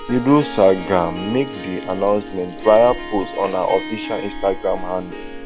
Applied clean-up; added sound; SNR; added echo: none; Harp + Sink (filling or washing) / Water tap, faucet; 10 dB; none.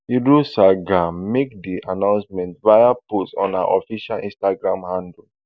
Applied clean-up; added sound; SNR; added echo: none; none; none; none.